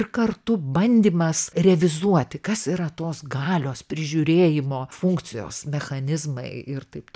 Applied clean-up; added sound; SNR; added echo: none; none; none; none.